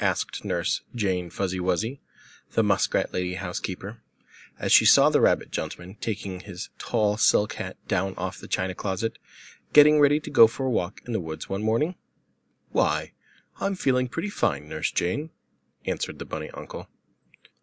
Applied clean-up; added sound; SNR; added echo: none; none; none; none.